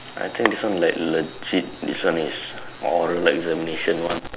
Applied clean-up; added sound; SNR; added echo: none; none; none; none.